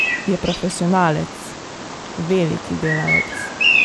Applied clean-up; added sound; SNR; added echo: none; Bird vocalization, bird call, bird song; 1 dB; none.